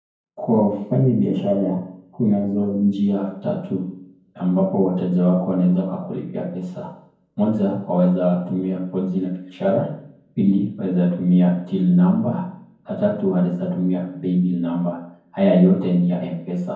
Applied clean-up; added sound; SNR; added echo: none; none; none; reverberation time 0.9 s.